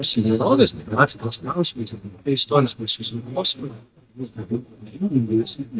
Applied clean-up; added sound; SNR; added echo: neural mask model DeepFilterNet 3.